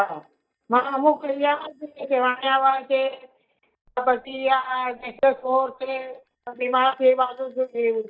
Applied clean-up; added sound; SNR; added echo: neural mask model DeepFilterNet 3.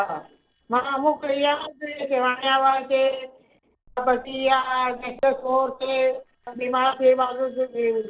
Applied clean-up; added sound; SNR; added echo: neural separator model SepFormer DNS4.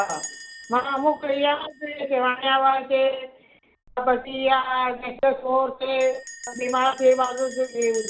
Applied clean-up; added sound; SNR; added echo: none; Bell; 19 dB; none.